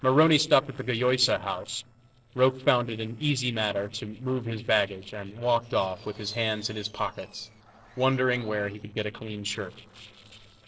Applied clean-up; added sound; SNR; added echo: neural separator model SepFormer DNS4.